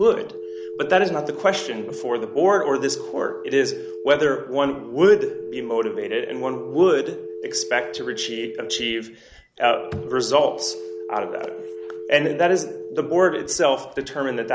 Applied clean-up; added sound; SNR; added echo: none; Telephone; 11 dB; none.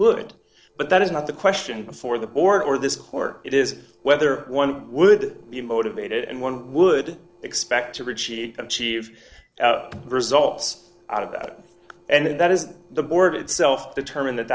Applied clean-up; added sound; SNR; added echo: neural separator model SepFormer DNS4.